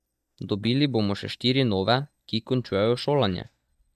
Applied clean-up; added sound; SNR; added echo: neural mask model DeepFilterNet 3.